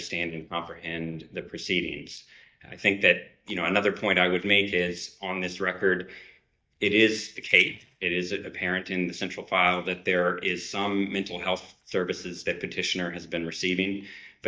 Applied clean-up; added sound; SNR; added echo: neural mask model DeepFilterNet 3.